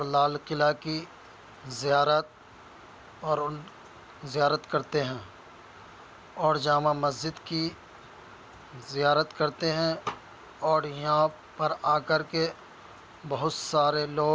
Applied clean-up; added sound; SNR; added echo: none; none; none; none.